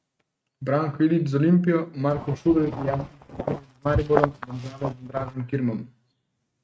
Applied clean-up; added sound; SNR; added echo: neural mask model RNNoise.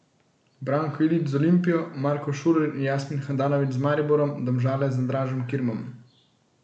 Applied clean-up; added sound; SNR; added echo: none; none; none; none.